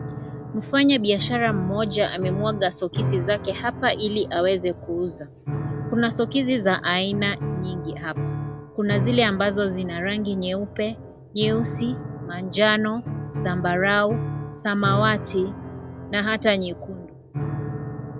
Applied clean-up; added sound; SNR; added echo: none; Piano; 7 dB; none.